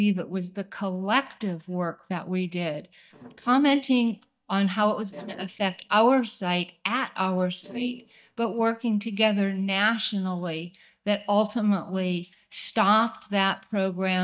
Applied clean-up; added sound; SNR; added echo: neural mask model DeepFilterNet 3.